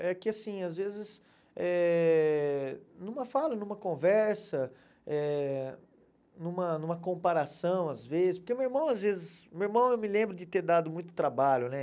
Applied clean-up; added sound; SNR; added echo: none; none; none; none.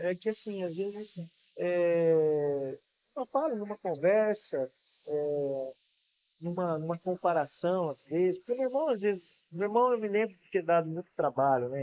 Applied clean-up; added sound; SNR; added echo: neural mask model Resemble Enhance denoiser.